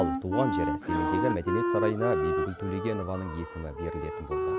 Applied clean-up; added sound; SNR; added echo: none; Wind instrument, woodwind instrument; -1 dB; none.